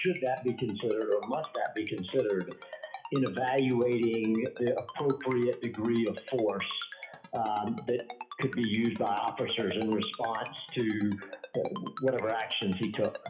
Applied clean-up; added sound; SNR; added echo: classical method WPE with log-MMSE.